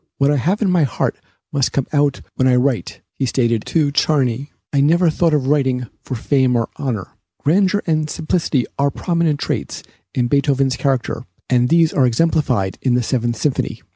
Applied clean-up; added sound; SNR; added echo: none; none; none; none.